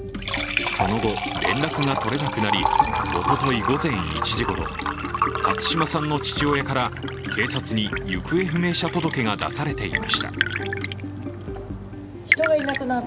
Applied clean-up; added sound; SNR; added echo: none; Liquid; 2 dB; none.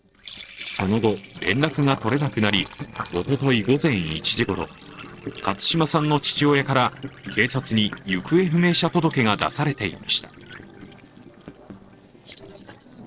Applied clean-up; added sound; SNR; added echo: neural separator model SepFormer DNS4.